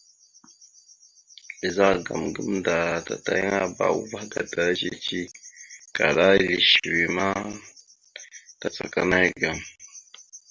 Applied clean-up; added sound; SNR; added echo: none; none; none; none.